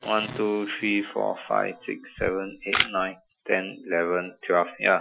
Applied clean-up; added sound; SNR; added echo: classical method Wiener filter.